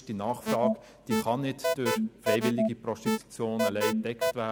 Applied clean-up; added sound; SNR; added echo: none; Alarm; -2 dB; none.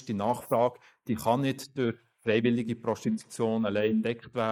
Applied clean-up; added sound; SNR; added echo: neural mask model Resemble Enhance denoiser.